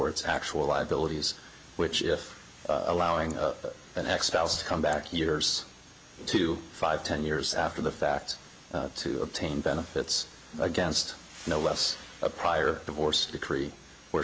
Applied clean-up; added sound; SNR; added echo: none; none; none; none.